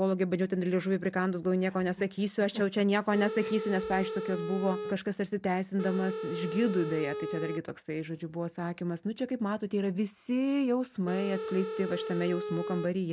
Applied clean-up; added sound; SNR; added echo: none; Telephone; 6 dB; none.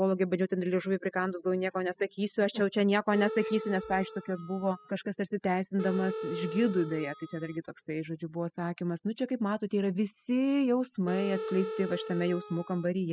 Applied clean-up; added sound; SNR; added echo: classical method spectral subtraction.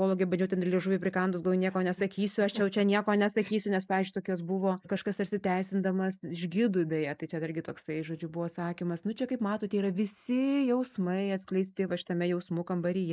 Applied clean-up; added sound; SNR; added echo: neural mask model Resemble Enhance denoiser.